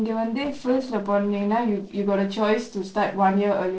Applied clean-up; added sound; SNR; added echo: neural separator model SepFormer DNS4.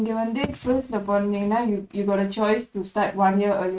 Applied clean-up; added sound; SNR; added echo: neural mask model RNNoise.